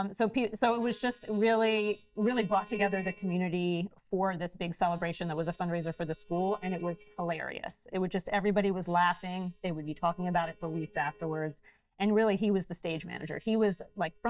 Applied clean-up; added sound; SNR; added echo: neural mask model DeepFilterNet 3.